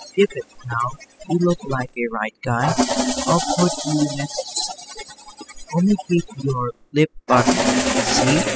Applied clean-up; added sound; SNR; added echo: classical method spectral subtraction.